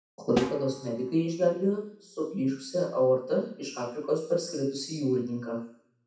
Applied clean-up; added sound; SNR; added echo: none; Snare drum; 9 dB; reverberation time 0.6 s.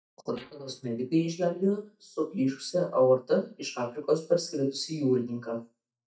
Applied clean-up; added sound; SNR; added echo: neural mask model DeepFilterNet 3.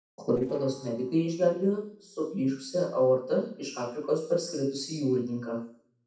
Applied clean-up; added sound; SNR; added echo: neural separator model SepFormer DNS4.